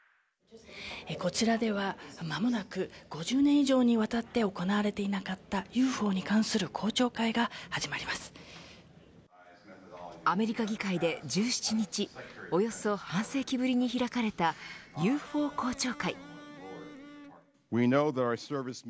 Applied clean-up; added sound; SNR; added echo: none; Electric guitar; 19 dB; none.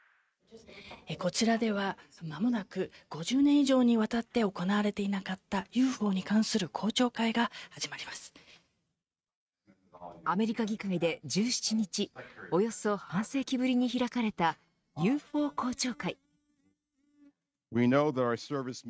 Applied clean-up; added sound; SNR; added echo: neural mask model RNNoise.